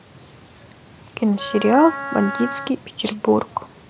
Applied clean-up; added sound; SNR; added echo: none; Wind instrument, woodwind instrument; 9 dB; none.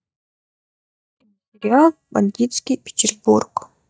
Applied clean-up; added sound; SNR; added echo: neural mask model DeepFilterNet 3.